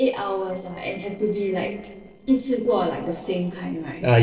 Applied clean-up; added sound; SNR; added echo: neural separator model SepFormer DNS4.